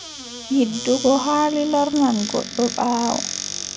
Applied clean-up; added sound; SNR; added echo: none; Squeak / Cupboard open or close; 10 dB; none.